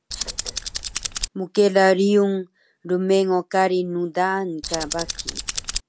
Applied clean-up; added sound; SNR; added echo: none; Tools; 7 dB; none.